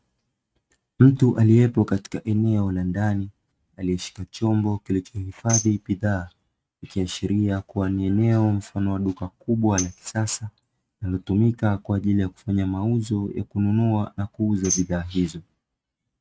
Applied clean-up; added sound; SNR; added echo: neural mask model RNNoise.